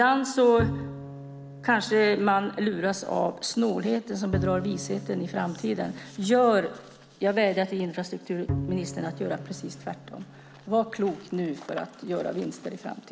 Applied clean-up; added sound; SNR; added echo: none; Bowed string instrument; 10 dB; none.